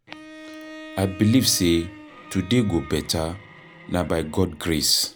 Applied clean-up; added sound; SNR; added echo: none; Bowed string instrument; 19 dB; none.